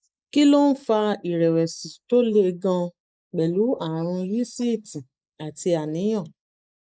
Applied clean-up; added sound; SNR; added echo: neural mask model Resemble Enhance denoiser.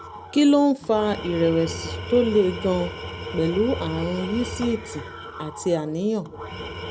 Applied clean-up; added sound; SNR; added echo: none; Tools; 11 dB; none.